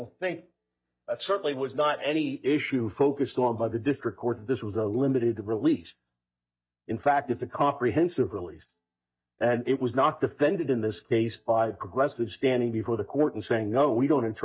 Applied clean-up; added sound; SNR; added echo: neural mask model DeepFilterNet 3.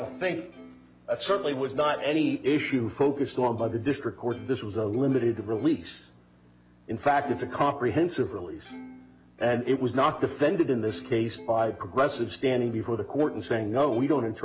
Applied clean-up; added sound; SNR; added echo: none; Plucked string instrument; 20 dB; none.